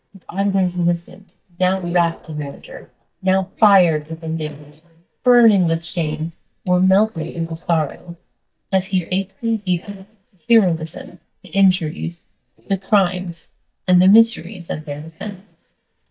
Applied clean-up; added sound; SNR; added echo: neural mask model DeepFilterNet 3.